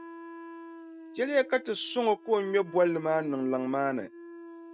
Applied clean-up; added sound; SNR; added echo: neural mask model RNNoise.